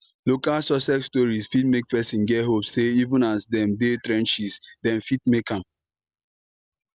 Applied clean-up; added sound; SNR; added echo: none; none; none; none.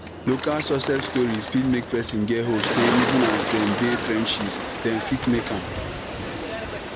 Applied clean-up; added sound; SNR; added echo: none; Bird; 3 dB; none.